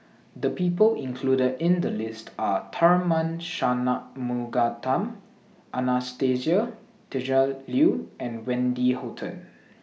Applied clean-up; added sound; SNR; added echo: none; none; none; none.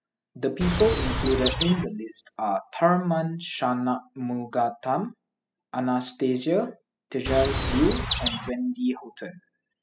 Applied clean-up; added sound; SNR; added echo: classical method spectral subtraction.